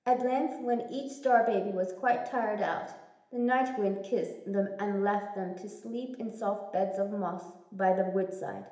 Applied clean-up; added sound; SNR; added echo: none; none; none; reverberation time 0.8 s.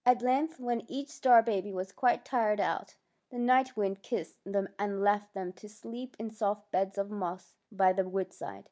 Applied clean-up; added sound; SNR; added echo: none; none; none; none.